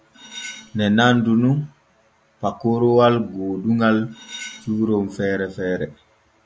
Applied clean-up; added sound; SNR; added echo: none; Cutlery, silverware; 17 dB; none.